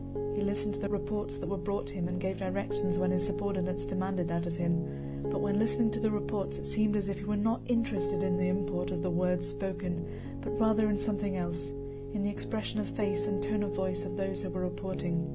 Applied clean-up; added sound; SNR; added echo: none; Piano; 3 dB; none.